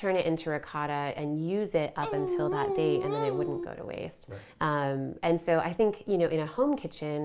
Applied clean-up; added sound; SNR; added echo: none; Dog; 0 dB; none.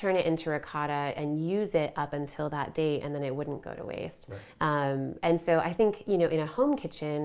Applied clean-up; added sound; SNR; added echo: none; none; none; none.